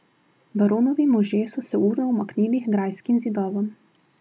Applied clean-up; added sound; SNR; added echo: none; none; none; none.